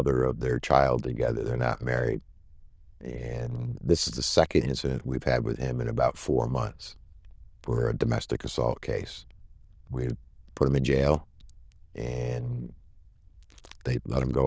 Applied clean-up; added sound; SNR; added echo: neural diffusion model UNIVERSE++.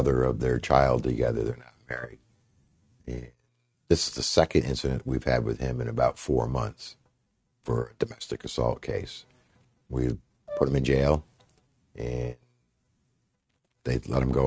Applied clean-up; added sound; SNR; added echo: neural mask model RNNoise.